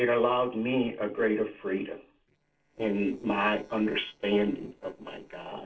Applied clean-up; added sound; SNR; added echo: neural separator model SepFormer DNS4.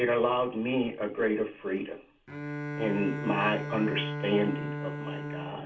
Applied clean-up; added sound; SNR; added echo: none; Bowed string instrument; 7 dB; reverberation time 0.2 s.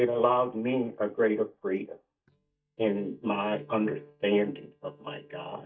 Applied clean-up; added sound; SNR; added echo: neural mask model DeepFilterNet 3.